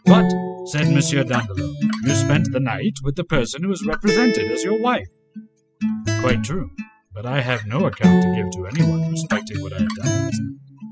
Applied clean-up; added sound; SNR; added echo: classical method spectral subtraction.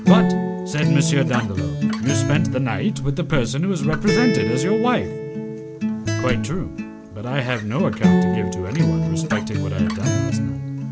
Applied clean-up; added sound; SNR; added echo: none; Acoustic guitar; -2 dB; none.